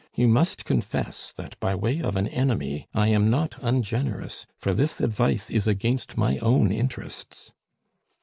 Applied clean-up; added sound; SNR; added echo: none; none; none; none.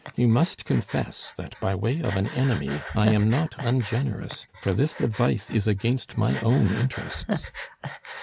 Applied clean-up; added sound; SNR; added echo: none; Breathing; 12 dB; none.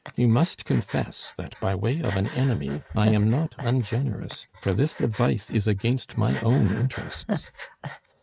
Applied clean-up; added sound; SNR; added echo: neural mask model RNNoise.